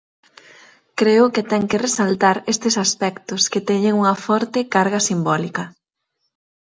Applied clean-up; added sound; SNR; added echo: none; none; none; none.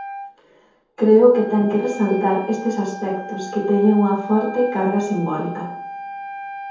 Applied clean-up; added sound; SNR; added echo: none; Wind instrument, woodwind instrument; 13 dB; reverberation time 0.7 s.